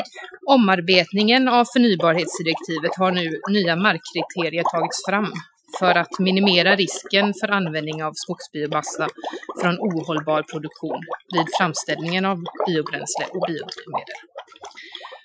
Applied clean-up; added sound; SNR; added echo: classical method Wiener filter.